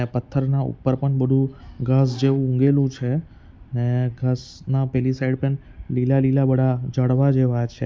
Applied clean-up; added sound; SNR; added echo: none; none; none; none.